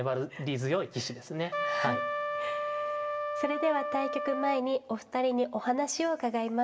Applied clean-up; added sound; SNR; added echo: none; Trumpet; 2 dB; reverberation time 1.9 s.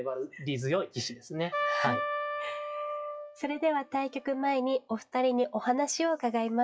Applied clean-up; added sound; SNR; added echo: classical method WPE with log-MMSE.